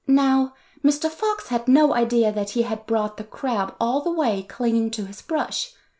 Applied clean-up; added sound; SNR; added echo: none; none; none; none.